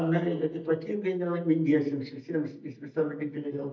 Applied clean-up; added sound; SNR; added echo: neural mask model DeepFilterNet 3.